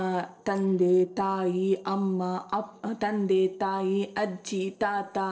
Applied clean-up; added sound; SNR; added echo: neural separator model SepFormer DNS4.